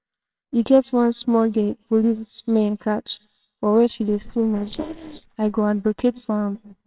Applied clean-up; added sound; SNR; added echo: neural separator model SepFormer WHAMR!.